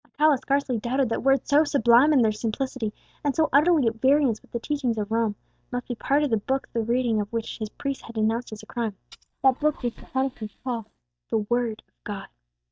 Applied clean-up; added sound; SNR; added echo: neural mask model DeepFilterNet 3.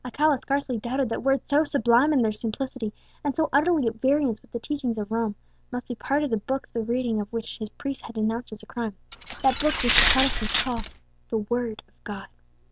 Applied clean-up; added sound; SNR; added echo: none; Glass; -5 dB; none.